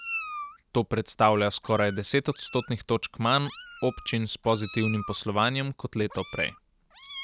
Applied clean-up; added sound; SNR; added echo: none; Meow; 14 dB; none.